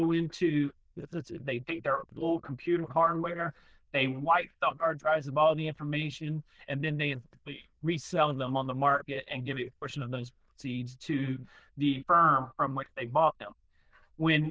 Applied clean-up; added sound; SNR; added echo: neural diffusion model UNIVERSE++.